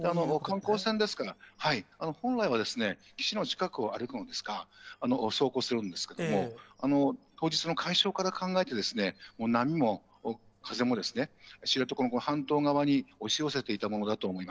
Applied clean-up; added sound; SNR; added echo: neural separator model SepFormer DNS4.